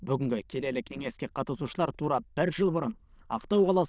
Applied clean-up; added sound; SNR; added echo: neural diffusion model UNIVERSE++.